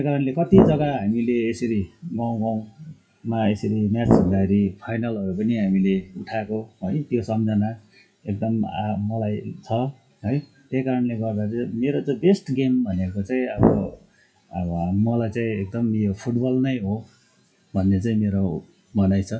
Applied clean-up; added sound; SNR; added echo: classical method WPE with log-MMSE.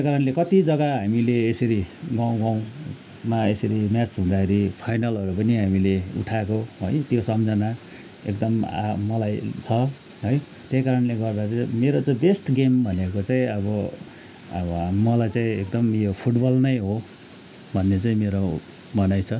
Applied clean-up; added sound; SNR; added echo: none; none; none; none.